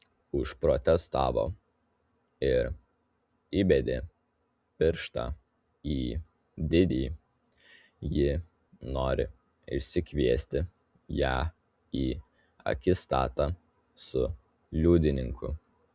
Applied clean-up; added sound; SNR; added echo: none; none; none; none.